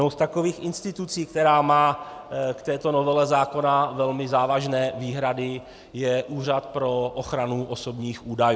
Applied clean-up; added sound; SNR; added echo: none; none; none; none.